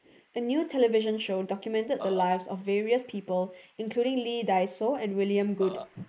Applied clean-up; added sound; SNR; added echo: neural mask model Resemble Enhance denoiser.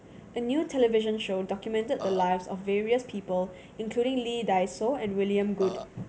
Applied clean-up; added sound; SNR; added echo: none; Burping, eructation; 12 dB; none.